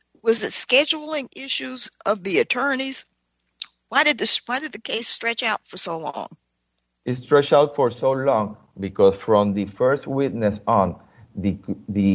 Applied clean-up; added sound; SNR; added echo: none; none; none; none.